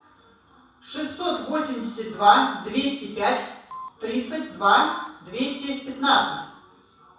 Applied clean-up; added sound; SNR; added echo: none; Telephone; 18 dB; reverberation time 0.7 s.